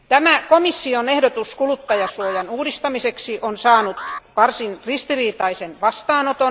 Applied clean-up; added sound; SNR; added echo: none; Alarm; 15 dB; none.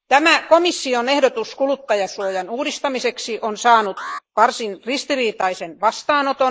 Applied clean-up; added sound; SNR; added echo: neural mask model Resemble Enhance denoiser.